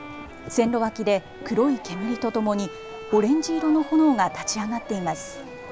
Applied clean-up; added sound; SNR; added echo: none; Bowed string instrument; 16 dB; none.